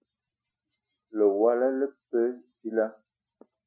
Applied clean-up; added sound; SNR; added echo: classical method Wiener filter.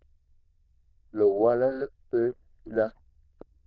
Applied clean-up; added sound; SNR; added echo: neural diffusion model UNIVERSE++.